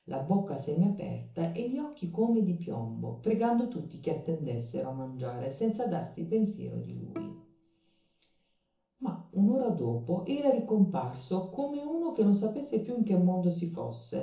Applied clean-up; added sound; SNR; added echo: none; Bowed string instrument; 17 dB; reverberation time 0.7 s.